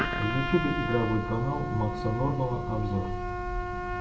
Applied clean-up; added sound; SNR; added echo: none; Trumpet; 5 dB; reverberation time 0.6 s.